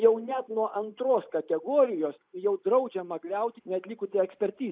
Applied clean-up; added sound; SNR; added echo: neural mask model Resemble Enhance denoiser.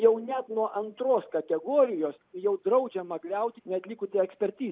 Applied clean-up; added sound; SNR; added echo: none; none; none; none.